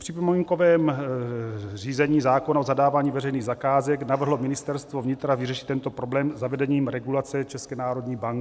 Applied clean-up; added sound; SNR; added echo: none; none; none; none.